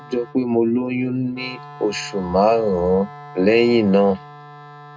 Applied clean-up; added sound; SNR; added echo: none; Wind instrument, woodwind instrument; 19 dB; reverberation time 0.2 s.